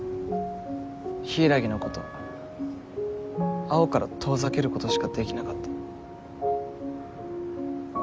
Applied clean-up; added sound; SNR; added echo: none; Wind instrument, woodwind instrument; 19 dB; none.